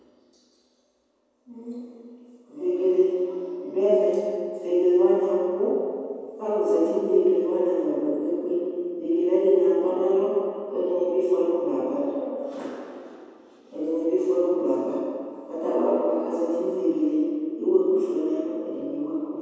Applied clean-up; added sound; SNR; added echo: none; none; none; reverberation time 2.1 s.